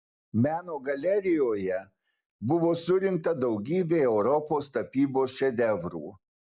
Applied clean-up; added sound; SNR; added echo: none; none; none; none.